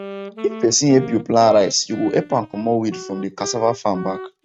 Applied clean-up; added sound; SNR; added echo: neural mask model RNNoise.